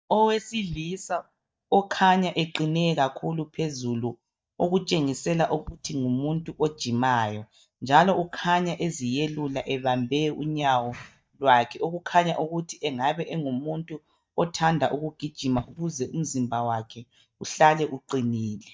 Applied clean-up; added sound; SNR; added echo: neural mask model DeepFilterNet 3.